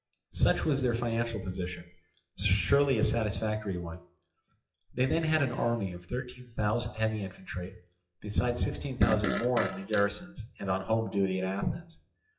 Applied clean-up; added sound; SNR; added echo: classical method WPE with log-MMSE.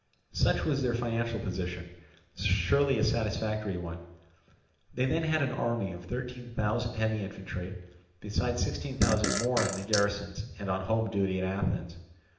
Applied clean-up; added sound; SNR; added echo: none; Fart; 3 dB; reverberation time 0.8 s.